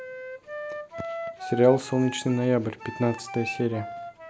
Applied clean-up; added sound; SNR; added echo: none; Wind instrument, woodwind instrument; 11 dB; none.